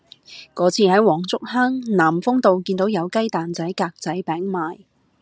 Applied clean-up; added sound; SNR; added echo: none; none; none; none.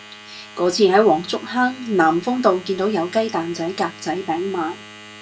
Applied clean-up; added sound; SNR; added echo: none; Domestic sounds, home sounds; 20 dB; reverberation time 0.2 s.